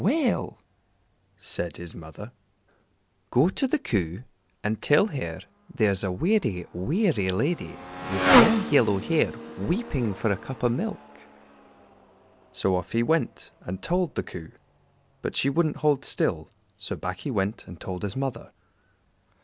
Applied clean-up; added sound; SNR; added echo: none; Motorcycle; 6 dB; none.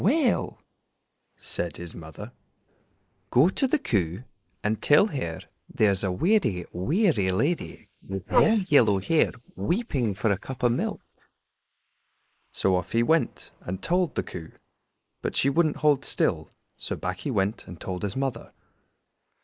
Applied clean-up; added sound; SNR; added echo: neural mask model Resemble Enhance denoiser.